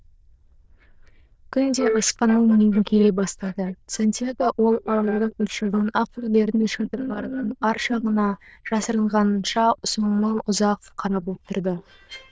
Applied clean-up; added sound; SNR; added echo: neural diffusion model UNIVERSE++.